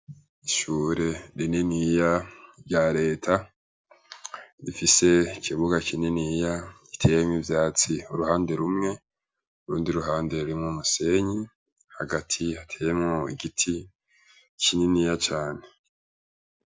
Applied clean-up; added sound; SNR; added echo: none; none; none; none.